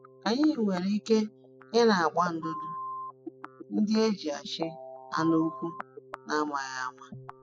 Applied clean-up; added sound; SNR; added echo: classical method spectral subtraction.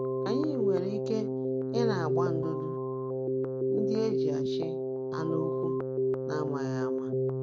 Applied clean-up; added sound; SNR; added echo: none; Keyboard (musical); -5 dB; none.